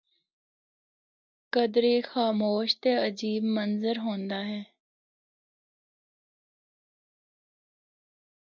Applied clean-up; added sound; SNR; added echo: none; none; none; none.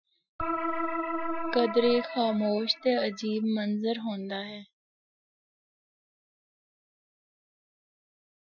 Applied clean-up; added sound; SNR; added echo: classical method Wiener filter.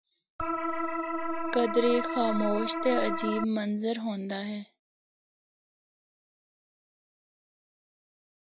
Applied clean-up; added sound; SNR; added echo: none; Organ; -1 dB; none.